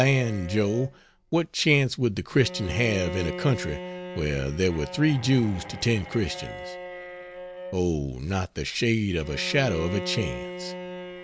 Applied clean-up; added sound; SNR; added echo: none; Bowed string instrument; 12 dB; none.